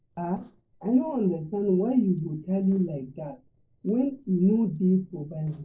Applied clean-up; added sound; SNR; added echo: neural separator model SepFormer DNS4.